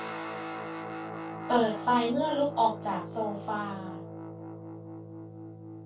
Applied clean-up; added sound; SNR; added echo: none; Guitar; 7 dB; reverberation time 0.2 s.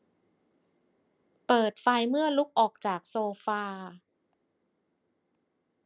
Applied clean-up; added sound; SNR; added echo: none; none; none; none.